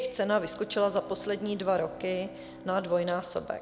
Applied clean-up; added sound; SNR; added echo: none; Bowed string instrument; 18 dB; none.